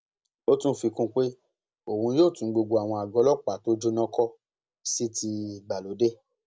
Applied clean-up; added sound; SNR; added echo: none; none; none; none.